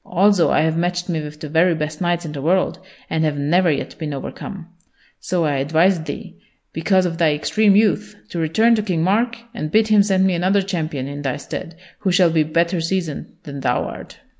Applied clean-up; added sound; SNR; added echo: none; none; none; none.